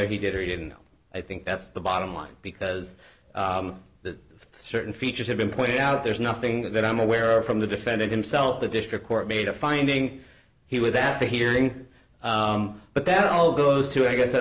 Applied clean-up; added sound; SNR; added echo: none; none; none; none.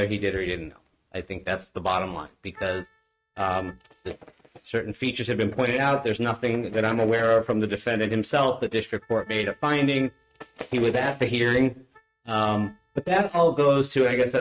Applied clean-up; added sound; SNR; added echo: neural mask model RNNoise.